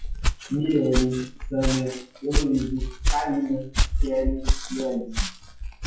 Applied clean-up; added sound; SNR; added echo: classical method WPE with log-MMSE.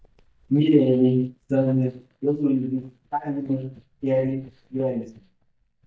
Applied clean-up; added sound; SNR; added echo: neural mask model DeepFilterNet 3.